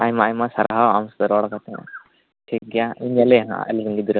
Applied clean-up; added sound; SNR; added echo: none; none; none; none.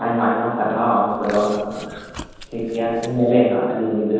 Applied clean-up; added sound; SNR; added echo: none; Chewing, mastication; 18 dB; reverberation time 1.2 s.